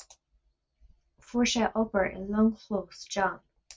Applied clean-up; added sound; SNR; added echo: none; none; none; none.